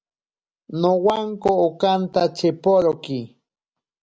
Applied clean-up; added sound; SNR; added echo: none; none; none; none.